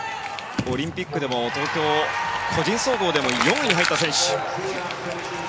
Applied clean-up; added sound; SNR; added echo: none; Wind instrument, woodwind instrument + Crumpling, crinkling; 7 dB; none.